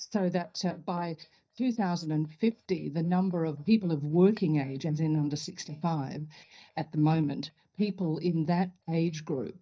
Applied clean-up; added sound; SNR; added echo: neural mask model DeepFilterNet 3.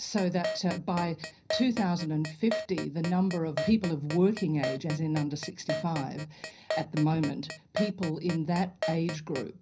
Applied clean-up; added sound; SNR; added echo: none; Keyboard (musical); 8 dB; reverberation time 0.5 s.